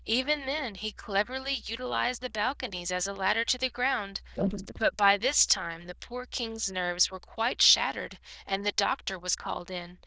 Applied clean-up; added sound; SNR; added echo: neural diffusion model UNIVERSE++.